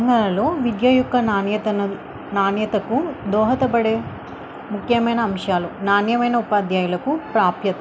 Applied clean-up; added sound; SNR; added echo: none; none; none; none.